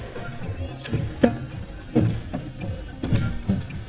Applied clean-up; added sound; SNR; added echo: neural mask model DeepFilterNet 3.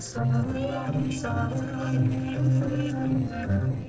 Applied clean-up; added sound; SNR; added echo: neural separator model SepFormer DNS4.